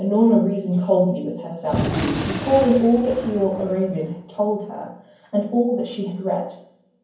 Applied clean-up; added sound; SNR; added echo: none; Gunshot, gunfire; 7 dB; reverberation time 0.9 s.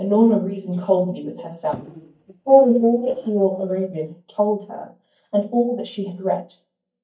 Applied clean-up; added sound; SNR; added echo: neural mask model DeepFilterNet 3.